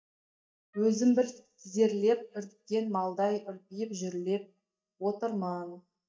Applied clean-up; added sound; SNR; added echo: neural mask model DeepFilterNet 3.